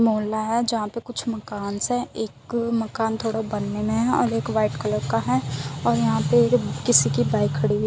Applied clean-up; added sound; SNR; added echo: none; none; none; none.